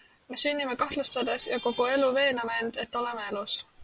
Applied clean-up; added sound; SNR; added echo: none; Traffic noise, roadway noise / Vehicle horn, car horn, honking; 17 dB; none.